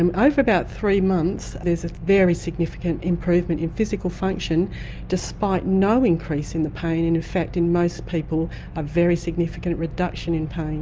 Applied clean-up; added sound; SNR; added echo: none; none; none; none.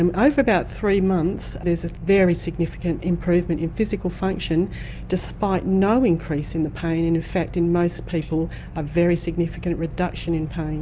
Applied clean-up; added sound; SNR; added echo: none; Tambourine; 19 dB; none.